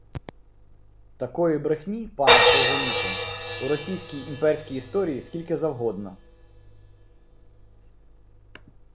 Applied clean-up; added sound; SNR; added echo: none; Crash cymbal; -2 dB; none.